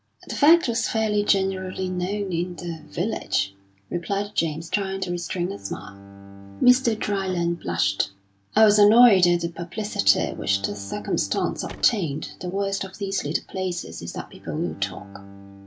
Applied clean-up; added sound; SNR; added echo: none; Bowed string instrument + Car; 20 dB; none.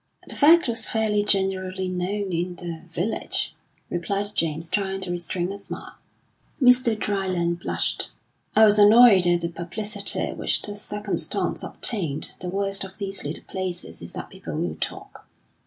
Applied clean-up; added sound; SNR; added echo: none; none; none; none.